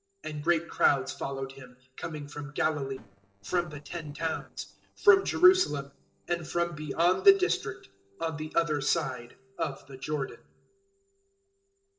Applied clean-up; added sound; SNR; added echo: neural separator model SepFormer DNS4.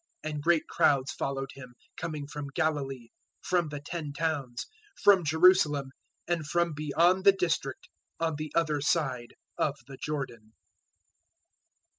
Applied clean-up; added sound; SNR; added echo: none; none; none; none.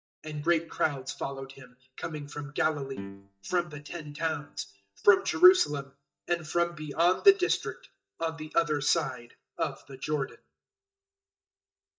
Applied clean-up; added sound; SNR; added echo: neural mask model DeepFilterNet 3.